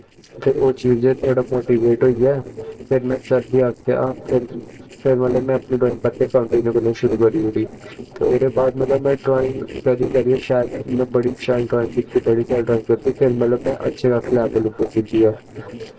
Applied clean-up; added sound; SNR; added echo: neural separator model SepFormer DNS4.